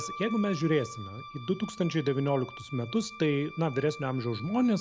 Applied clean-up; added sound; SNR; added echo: none; Wind instrument, woodwind instrument; 15 dB; none.